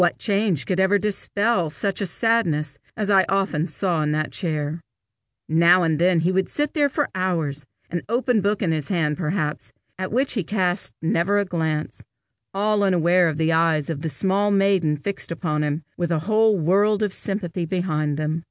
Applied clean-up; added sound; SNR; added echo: none; none; none; none.